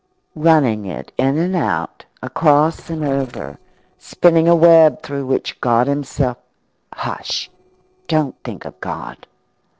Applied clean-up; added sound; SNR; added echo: neural separator model SepFormer DNS4.